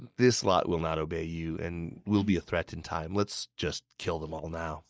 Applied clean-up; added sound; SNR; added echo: neural mask model DeepFilterNet 3.